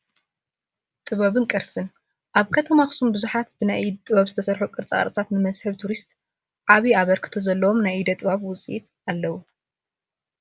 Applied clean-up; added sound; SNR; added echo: none; none; none; none.